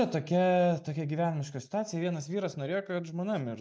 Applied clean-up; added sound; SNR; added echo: none; none; none; none.